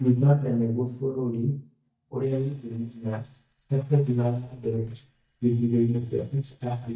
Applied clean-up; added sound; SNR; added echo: neural mask model DeepFilterNet 3.